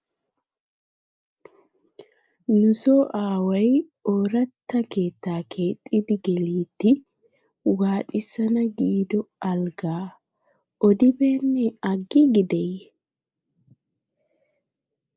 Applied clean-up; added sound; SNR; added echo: neural mask model Resemble Enhance denoiser.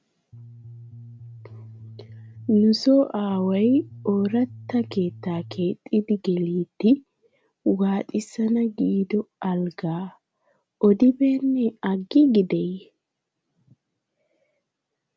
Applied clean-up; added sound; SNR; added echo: none; Bass guitar; 18 dB; none.